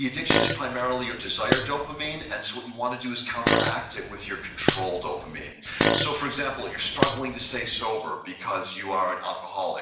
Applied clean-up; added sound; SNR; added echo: none; Fart; -4 dB; reverberation time 0.8 s.